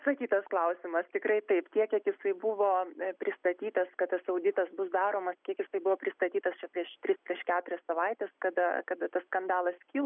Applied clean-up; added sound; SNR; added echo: none; none; none; none.